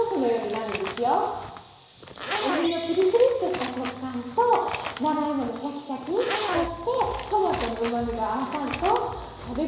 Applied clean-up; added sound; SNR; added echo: none; Zipper (clothing); 10 dB; reverberation time 1.0 s.